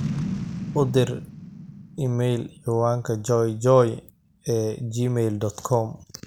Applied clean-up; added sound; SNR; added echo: none; Boom; 12 dB; none.